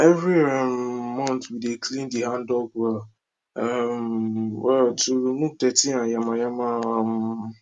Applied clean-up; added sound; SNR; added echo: none; none; none; none.